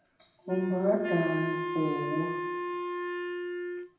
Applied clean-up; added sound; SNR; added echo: none; Wind instrument, woodwind instrument; 1 dB; reverberation time 0.8 s.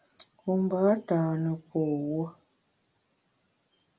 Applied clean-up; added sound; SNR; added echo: none; none; none; none.